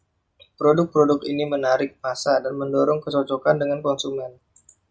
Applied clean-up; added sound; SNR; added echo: none; none; none; none.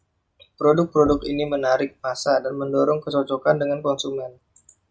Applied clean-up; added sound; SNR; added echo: none; Knock / Wood; 18 dB; none.